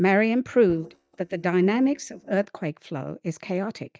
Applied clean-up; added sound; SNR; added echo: neural mask model DeepFilterNet 3.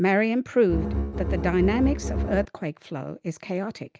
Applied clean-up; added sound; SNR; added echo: none; Bowed string instrument; 2 dB; none.